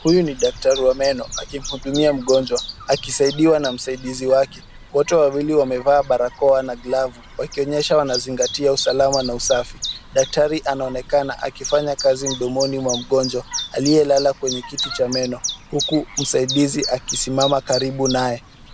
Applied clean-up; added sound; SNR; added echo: none; Chirp, tweet; 11 dB; none.